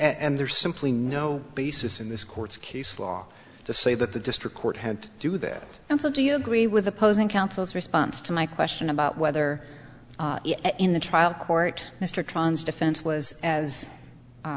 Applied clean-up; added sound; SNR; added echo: none; none; none; none.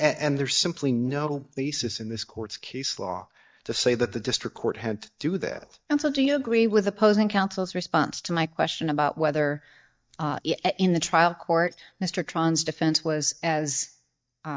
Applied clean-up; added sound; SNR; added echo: neural mask model DeepFilterNet 3.